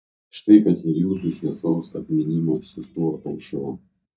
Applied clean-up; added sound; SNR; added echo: neural mask model DeepFilterNet 3.